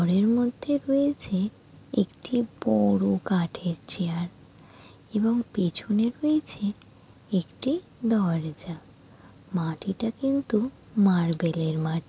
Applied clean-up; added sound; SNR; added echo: none; none; none; none.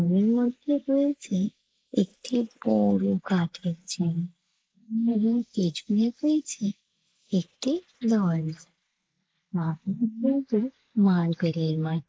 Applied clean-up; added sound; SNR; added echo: neural mask model Resemble Enhance denoiser.